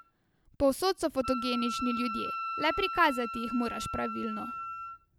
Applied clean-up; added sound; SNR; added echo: none; Wind instrument, woodwind instrument; 6 dB; none.